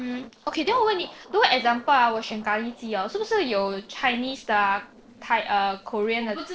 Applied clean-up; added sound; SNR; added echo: neural separator model SepFormer DNS4.